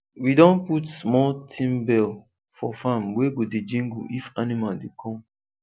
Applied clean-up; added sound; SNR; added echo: none; none; none; none.